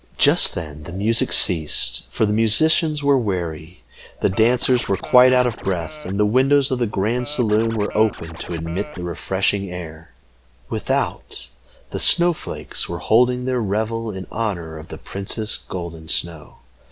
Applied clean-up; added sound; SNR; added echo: none; Scratching (performance technique); 15 dB; none.